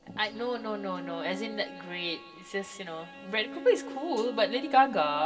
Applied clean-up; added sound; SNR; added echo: none; Bowed string instrument; 12 dB; reverberation time 1.7 s.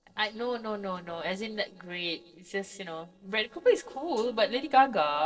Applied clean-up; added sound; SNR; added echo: neural separator model SepFormer DNS4.